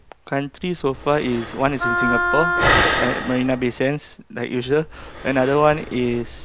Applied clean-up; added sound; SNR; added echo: none; Breathing + Wind instrument, woodwind instrument; 2 dB; none.